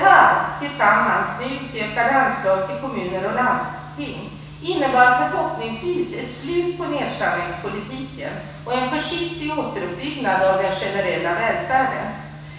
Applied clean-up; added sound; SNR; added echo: none; none; none; reverberation time 1.1 s.